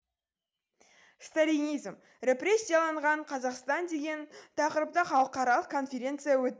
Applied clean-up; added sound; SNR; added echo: none; none; none; none.